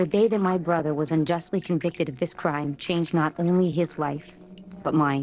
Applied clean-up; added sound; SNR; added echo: neural separator model SepFormer DNS4.